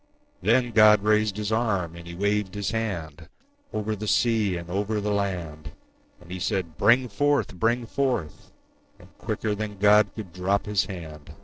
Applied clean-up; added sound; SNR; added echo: neural separator model SepFormer DNS4.